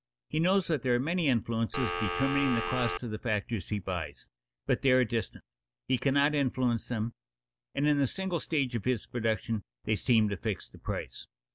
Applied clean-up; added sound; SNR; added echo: none; Telephone; 2 dB; none.